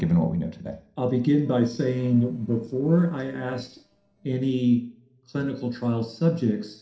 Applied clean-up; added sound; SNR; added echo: neural separator model SepFormer DNS4.